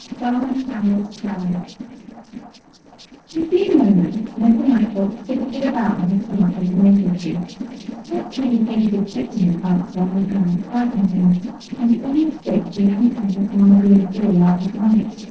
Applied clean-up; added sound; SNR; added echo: neural separator model SepFormer DNS4.